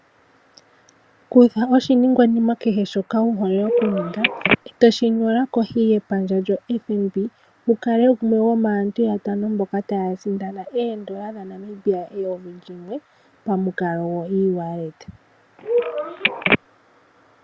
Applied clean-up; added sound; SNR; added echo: none; Telephone; 0 dB; none.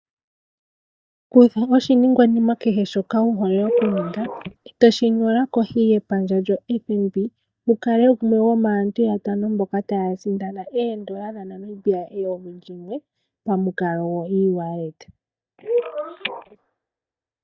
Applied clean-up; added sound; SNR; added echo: neural mask model DeepFilterNet 3.